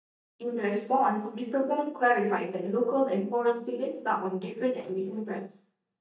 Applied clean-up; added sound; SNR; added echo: neural mask model DeepFilterNet 3.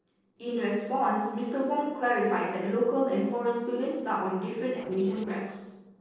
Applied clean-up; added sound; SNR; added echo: neural separator model SepFormer DNS4.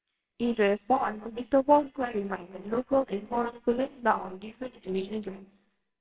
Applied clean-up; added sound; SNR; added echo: neural separator model SepFormer WHAMR!.